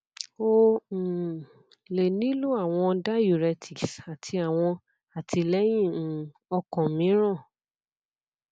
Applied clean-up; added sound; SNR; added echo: none; none; none; none.